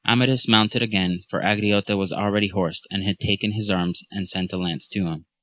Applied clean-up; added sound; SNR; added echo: neural mask model Resemble Enhance denoiser.